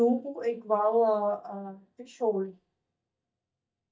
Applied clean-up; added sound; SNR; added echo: neural mask model DeepFilterNet 3.